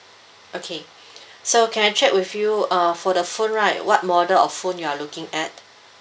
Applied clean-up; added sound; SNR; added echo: none; none; none; none.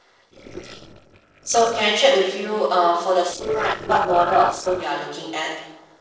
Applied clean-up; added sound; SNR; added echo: neural separator model SepFormer DNS4.